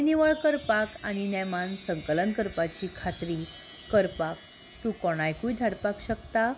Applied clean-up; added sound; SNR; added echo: none; Chime; 14 dB; none.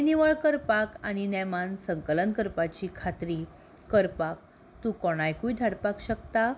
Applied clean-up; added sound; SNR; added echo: none; none; none; none.